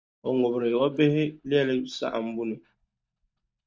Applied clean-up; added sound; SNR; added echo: neural mask model DeepFilterNet 3.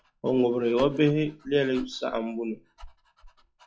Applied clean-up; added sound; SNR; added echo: classical method log-MMSE.